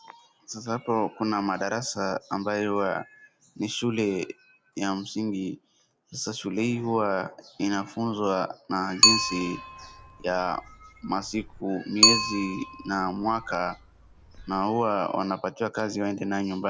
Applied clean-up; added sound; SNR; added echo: none; Bicycle; -1 dB; none.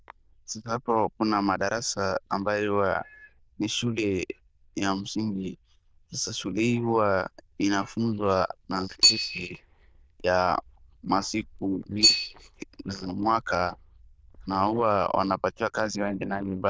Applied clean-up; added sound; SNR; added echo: neural diffusion model UNIVERSE++.